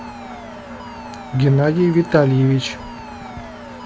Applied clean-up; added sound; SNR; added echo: none; Alarm + Engine; 14 dB; none.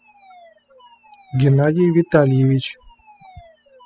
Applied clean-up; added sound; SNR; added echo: classical method spectral subtraction.